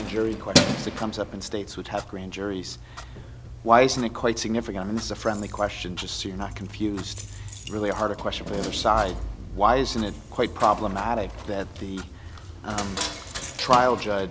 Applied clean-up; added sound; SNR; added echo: none; Clock + Keys jangling; 6 dB; none.